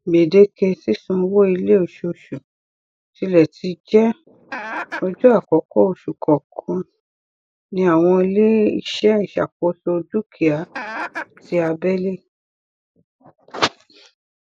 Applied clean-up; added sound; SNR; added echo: neural mask model Resemble Enhance denoiser.